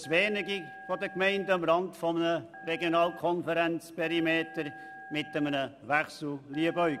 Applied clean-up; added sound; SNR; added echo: none; Telephone; 18 dB; none.